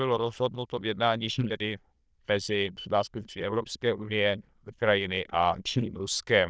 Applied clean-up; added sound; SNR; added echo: neural diffusion model UNIVERSE++.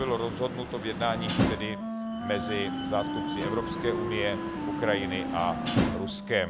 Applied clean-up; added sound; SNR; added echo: none; Wind instrument, woodwind instrument + Slam; 0 dB; none.